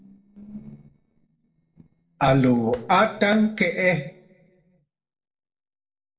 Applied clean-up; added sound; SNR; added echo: neural separator model SepFormer DNS4.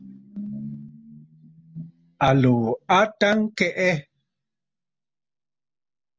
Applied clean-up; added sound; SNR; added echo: none; none; none; none.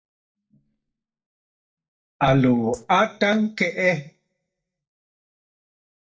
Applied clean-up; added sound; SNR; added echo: neural mask model DeepFilterNet 3.